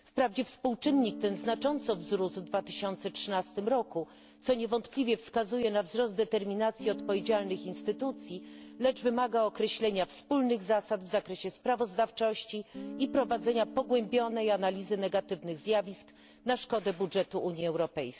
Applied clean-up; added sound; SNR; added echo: none; Guitar; 16 dB; none.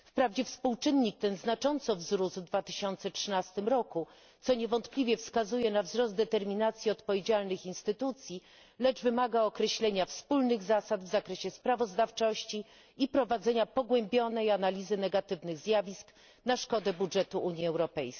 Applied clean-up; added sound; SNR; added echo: none; none; none; none.